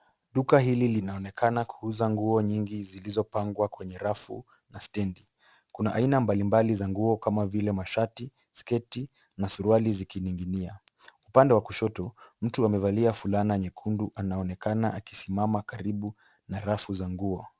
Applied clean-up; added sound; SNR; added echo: none; none; none; none.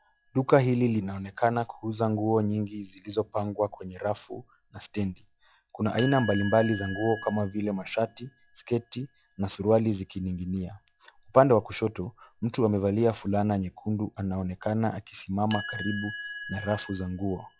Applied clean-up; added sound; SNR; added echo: classical method log-MMSE.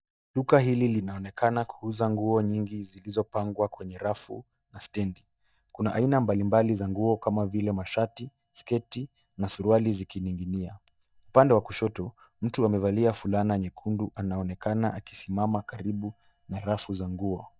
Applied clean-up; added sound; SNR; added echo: neural mask model DeepFilterNet 3.